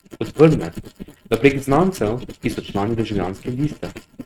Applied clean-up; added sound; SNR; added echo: neural mask model RNNoise.